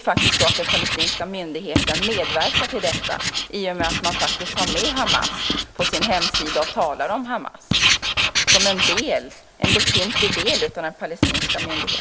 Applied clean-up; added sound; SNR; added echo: none; Writing; -4 dB; none.